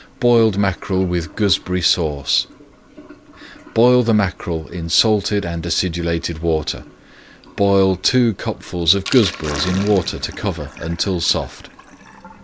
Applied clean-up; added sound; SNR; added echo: none; Sink (filling or washing); 17 dB; none.